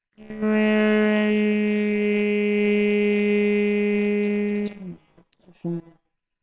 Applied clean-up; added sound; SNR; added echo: neural separator model SepFormer WHAMR!.